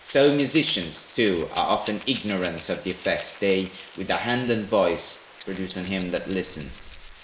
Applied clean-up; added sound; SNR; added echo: neural mask model Resemble Enhance denoiser.